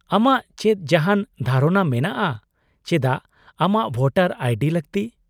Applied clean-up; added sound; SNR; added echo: none; none; none; none.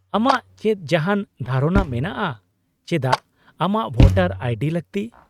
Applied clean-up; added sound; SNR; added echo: neural mask model RNNoise.